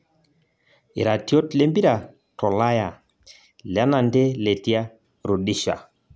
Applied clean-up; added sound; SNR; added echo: none; none; none; none.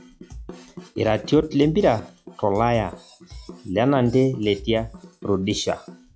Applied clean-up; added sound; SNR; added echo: classical method log-MMSE.